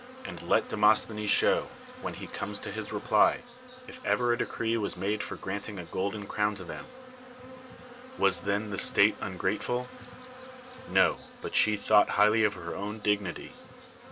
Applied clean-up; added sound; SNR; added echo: none; Insect; 16 dB; none.